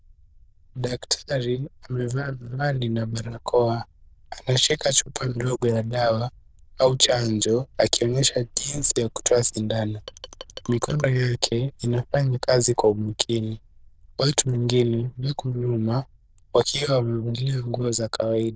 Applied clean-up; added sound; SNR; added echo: neural diffusion model UNIVERSE++.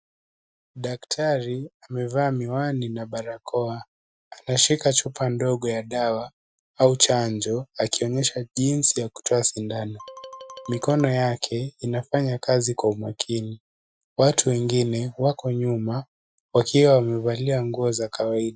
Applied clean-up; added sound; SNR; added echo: classical method Wiener filter.